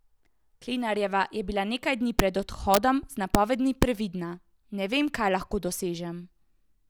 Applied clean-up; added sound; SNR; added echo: none; none; none; none.